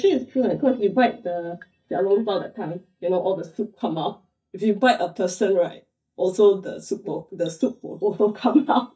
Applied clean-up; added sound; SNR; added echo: neural mask model DeepFilterNet 3.